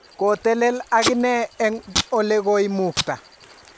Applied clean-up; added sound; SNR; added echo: none; Packing tape, duct tape; 9 dB; none.